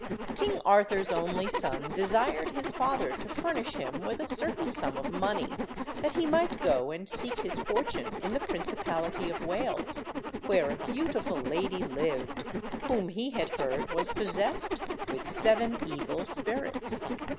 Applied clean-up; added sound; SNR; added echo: none; Zipper (clothing); 4 dB; none.